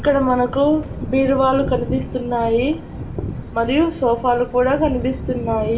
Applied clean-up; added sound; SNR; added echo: none; Thunder; 11 dB; reverberation time 0.7 s.